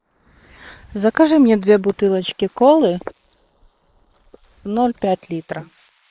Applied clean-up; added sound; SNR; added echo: neural mask model Resemble Enhance denoiser.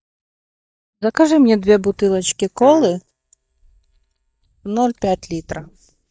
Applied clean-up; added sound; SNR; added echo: neural mask model DeepFilterNet 3.